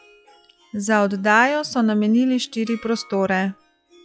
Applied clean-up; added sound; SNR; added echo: classical method log-MMSE.